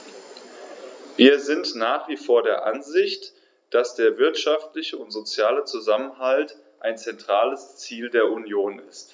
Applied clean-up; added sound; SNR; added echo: none; none; none; none.